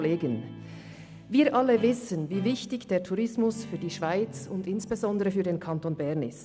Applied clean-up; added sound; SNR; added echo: none; Guitar; 16 dB; none.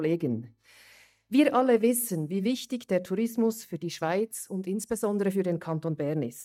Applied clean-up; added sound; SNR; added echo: neural mask model DeepFilterNet 3.